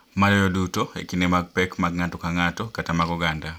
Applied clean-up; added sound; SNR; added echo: none; none; none; none.